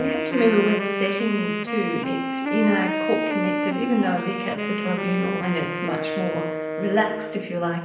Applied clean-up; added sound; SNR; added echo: none; Wind instrument, woodwind instrument; 2 dB; reverberation time 0.8 s.